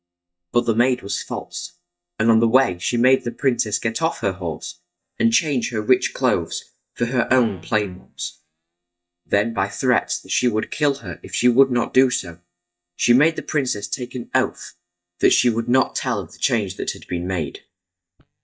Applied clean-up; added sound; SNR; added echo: neural mask model DeepFilterNet 3.